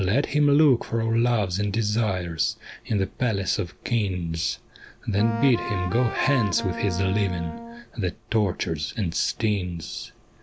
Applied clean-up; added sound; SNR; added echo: none; Wind instrument, woodwind instrument; 8 dB; none.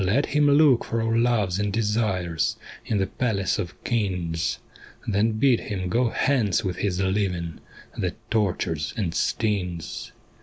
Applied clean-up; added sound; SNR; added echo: none; none; none; none.